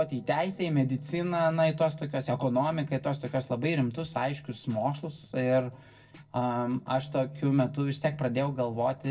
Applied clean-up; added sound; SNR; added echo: neural separator model SepFormer DNS4.